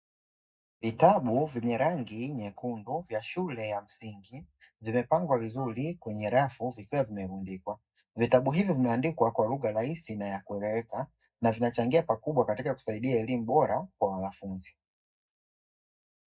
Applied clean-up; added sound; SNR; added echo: neural mask model DeepFilterNet 3.